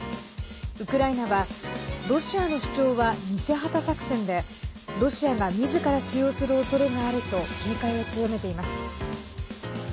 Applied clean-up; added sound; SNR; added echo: none; none; none; none.